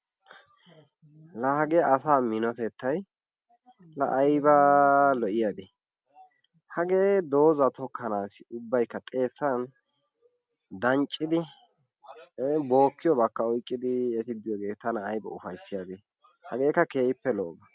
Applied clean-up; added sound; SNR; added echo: none; none; none; none.